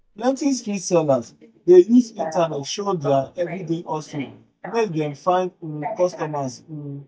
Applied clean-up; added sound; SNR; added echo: neural mask model DeepFilterNet 3.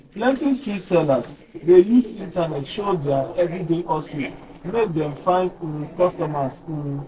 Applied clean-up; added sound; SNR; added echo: neural separator model SepFormer DNS4.